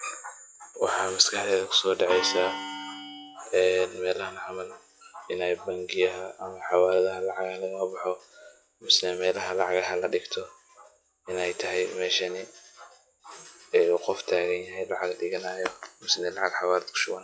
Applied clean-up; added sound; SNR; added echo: classical method log-MMSE.